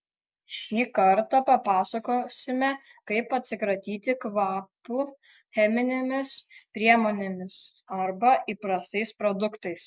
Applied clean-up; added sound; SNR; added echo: none; none; none; none.